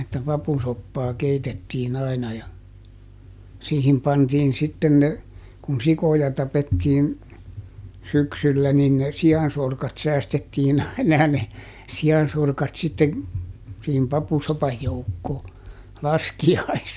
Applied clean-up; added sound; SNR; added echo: none; Rattle; 20 dB; none.